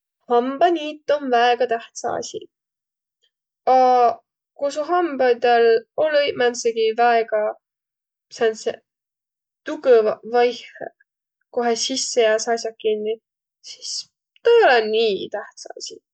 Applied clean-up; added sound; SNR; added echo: none; none; none; none.